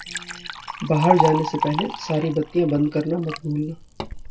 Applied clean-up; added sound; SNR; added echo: none; Liquid; 5 dB; reverberation time 0.2 s.